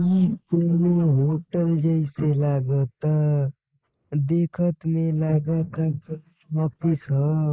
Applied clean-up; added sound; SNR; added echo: neural mask model Resemble Enhance denoiser.